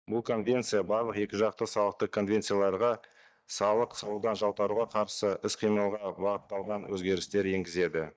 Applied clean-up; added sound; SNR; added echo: neural mask model DeepFilterNet 3.